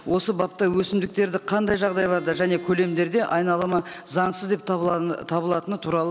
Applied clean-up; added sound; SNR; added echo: none; Bowed string instrument; 15 dB; none.